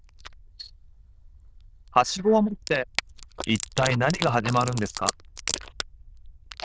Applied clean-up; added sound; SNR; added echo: neural diffusion model UNIVERSE++.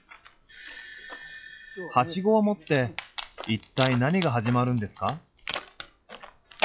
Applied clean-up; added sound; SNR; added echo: classical method log-MMSE.